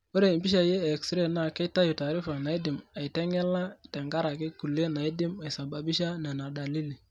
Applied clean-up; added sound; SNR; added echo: none; none; none; none.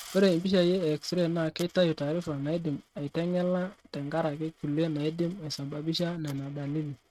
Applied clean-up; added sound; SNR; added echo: neural mask model RNNoise.